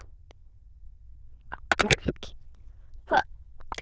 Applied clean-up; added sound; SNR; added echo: neural diffusion model UNIVERSE++.